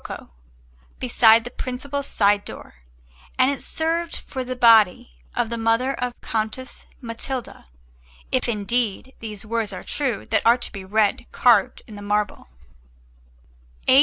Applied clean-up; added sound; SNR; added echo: none; none; none; none.